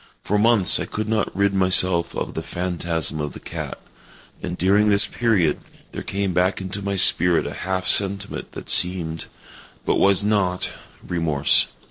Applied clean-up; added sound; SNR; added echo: neural separator model SepFormer DNS4.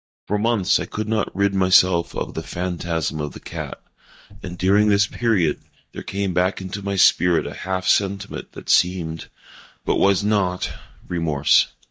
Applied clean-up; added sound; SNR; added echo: neural mask model DeepFilterNet 3.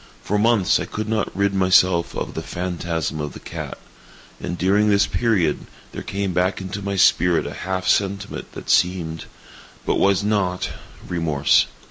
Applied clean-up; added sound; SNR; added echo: none; none; none; none.